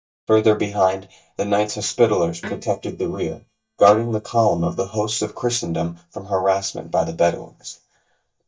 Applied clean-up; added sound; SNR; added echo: neural mask model DeepFilterNet 3.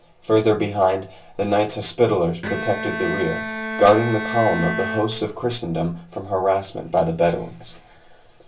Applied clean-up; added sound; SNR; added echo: none; Bowed string instrument; 7 dB; reverberation time 0.2 s.